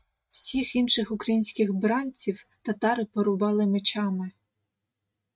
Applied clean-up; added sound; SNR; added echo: neural mask model RNNoise.